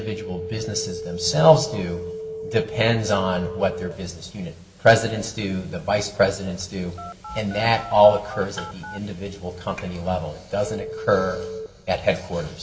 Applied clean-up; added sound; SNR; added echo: none; Telephone; 13 dB; reverberation time 1.8 s.